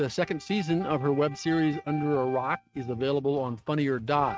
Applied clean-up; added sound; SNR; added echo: neural mask model RNNoise.